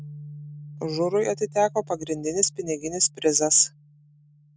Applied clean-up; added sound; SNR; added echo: none; Bass guitar; 18 dB; none.